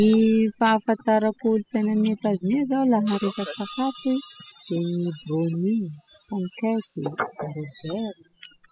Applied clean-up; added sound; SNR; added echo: classical method spectral subtraction.